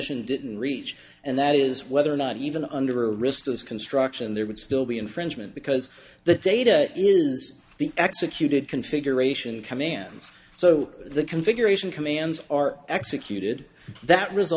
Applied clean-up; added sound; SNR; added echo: none; none; none; none.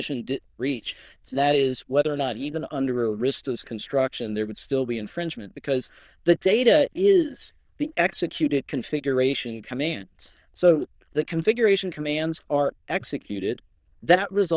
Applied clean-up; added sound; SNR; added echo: neural diffusion model UNIVERSE++.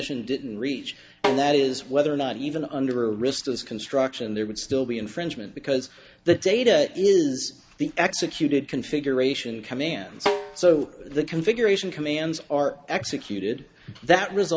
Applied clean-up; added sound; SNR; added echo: none; Snare drum; 6 dB; none.